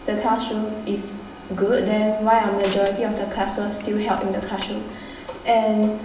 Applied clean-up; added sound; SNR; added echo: none; Crushing; 19 dB; reverberation time 0.9 s.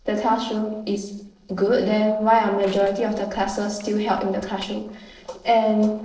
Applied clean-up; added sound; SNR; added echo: neural separator model SepFormer DNS4.